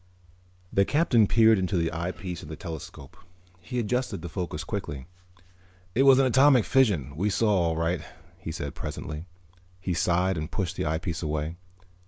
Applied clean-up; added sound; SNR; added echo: none; none; none; none.